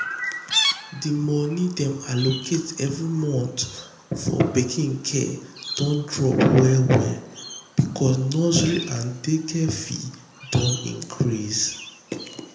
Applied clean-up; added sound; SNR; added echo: none; Chirp, tweet; 11 dB; reverberation time 0.7 s.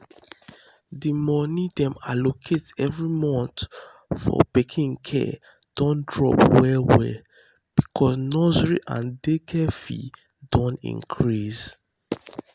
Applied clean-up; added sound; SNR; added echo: none; none; none; none.